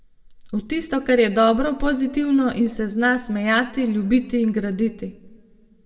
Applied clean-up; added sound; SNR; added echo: none; none; none; reverberation time 1.1 s.